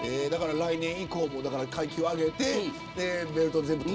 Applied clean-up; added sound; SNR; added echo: none; Bowed string instrument; 13 dB; none.